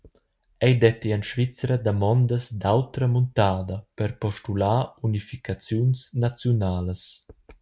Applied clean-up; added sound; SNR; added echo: none; none; none; none.